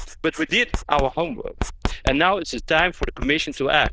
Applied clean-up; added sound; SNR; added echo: neural diffusion model UNIVERSE++.